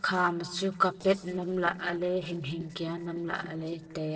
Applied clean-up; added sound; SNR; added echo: neural separator model SepFormer DNS4.